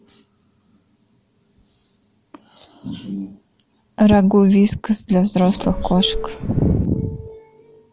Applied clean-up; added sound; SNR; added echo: none; Subway, metro, underground / Doorbell; 7 dB; none.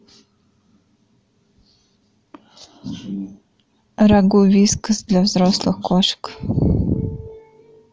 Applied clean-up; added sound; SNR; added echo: none; none; none; none.